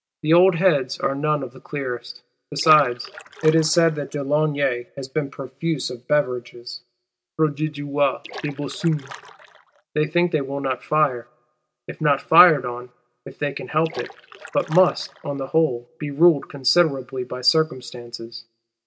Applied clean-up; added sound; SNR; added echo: none; Splash, splatter; 17 dB; none.